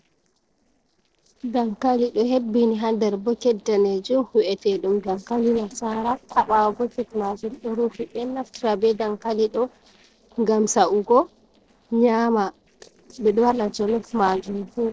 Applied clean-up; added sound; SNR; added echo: neural separator model SepFormer DNS4.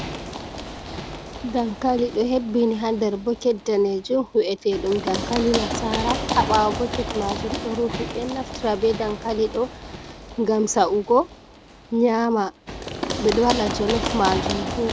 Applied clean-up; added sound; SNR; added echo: none; Run; 7 dB; none.